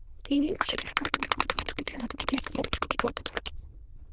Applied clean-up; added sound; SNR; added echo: neural diffusion model UNIVERSE++.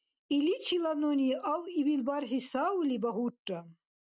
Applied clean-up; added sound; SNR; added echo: none; none; none; none.